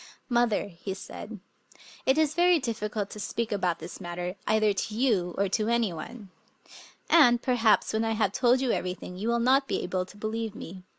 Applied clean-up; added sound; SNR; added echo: none; none; none; none.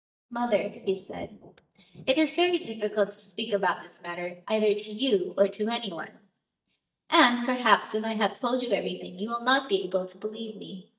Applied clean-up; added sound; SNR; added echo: neural mask model DeepFilterNet 3.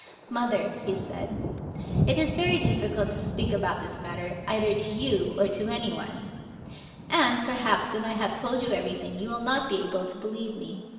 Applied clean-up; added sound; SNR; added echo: none; Thunder; 6 dB; reverberation time 1.6 s.